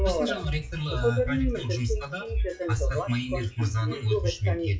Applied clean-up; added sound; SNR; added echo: classical method WPE with log-MMSE.